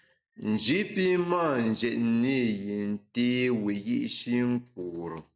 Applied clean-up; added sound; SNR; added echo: none; none; none; none.